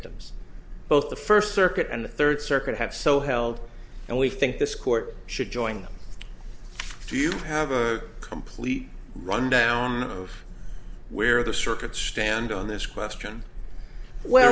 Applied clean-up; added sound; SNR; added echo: none; none; none; none.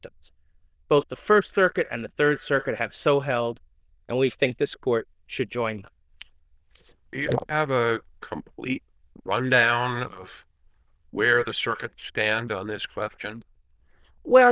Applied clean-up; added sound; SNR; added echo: neural diffusion model UNIVERSE++.